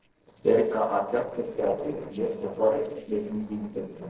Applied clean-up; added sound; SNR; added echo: neural separator model SepFormer DNS4.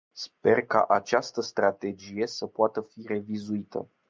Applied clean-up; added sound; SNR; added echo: none; none; none; none.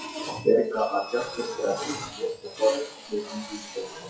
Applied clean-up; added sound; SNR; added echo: classical method WPE with log-MMSE.